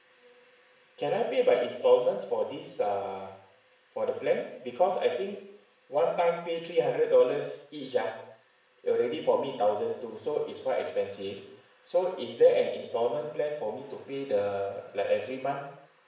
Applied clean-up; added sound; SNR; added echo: none; none; none; reverberation time 0.7 s.